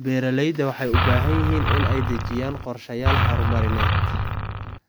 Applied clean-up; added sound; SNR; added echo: none; Engine; -5 dB; none.